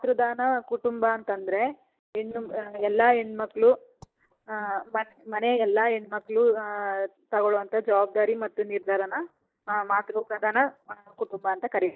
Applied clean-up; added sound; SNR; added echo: neural mask model DeepFilterNet 3.